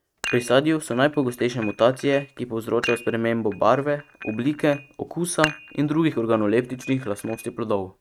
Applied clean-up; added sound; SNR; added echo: neural mask model RNNoise.